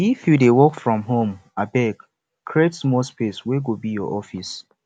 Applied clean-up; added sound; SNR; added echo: none; none; none; none.